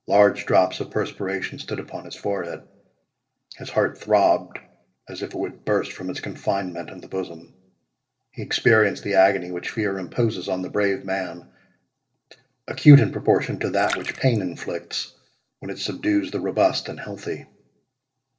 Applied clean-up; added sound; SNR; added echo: neural separator model SepFormer DNS4.